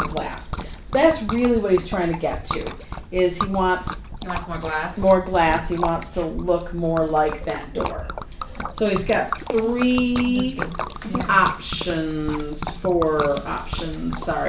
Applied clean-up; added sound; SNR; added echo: none; Liquid; 9 dB; none.